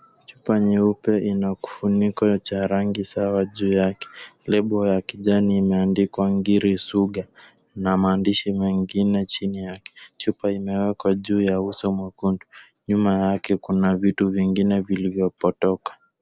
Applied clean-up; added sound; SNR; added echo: none; none; none; none.